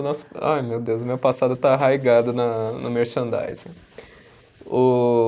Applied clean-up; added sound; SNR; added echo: neural mask model Resemble Enhance denoiser.